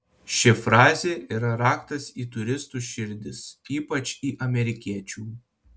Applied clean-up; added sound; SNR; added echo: none; none; none; none.